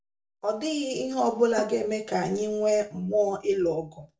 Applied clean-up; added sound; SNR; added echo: none; Bowed string instrument; 17 dB; reverberation time 0.2 s.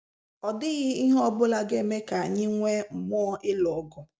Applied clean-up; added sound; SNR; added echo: none; none; none; none.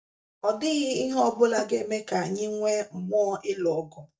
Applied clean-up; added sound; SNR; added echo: neural mask model DeepFilterNet 3.